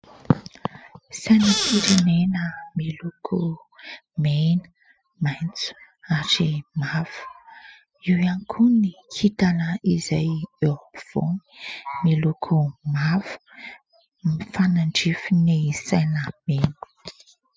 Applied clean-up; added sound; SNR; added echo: classical method spectral subtraction.